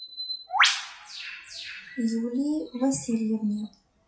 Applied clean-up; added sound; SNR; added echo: classical method WPE with log-MMSE.